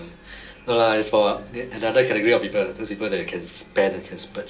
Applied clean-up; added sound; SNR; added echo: none; none; none; reverberation time 0.2 s.